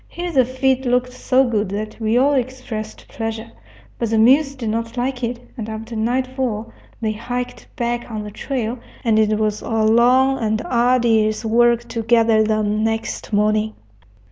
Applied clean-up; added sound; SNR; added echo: none; none; none; none.